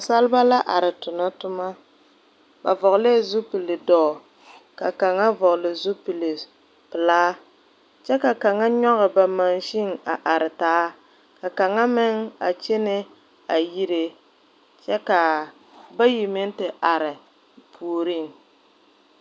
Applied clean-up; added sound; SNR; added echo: none; none; none; none.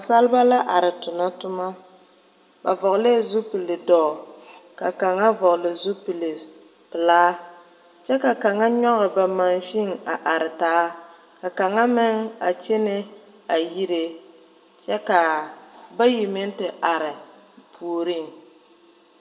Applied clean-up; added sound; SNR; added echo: none; none; none; reverberation time 1.2 s.